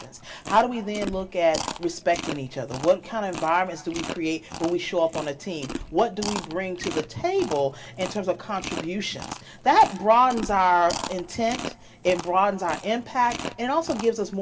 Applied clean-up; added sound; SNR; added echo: none; Chewing, mastication; 12 dB; reverberation time 2.7 s.